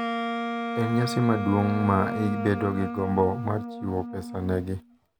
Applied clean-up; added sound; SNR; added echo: none; Wind instrument, woodwind instrument; 6 dB; none.